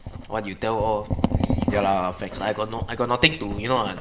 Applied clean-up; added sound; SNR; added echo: none; none; none; reverberation time 2.3 s.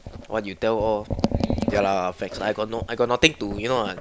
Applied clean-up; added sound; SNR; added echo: none; none; none; none.